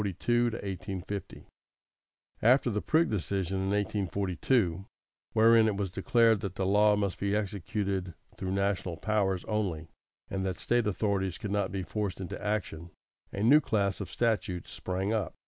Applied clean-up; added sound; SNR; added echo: none; none; none; none.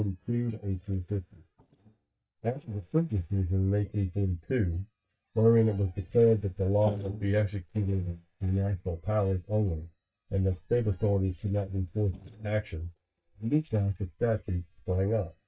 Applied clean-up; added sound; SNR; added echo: neural mask model DeepFilterNet 3.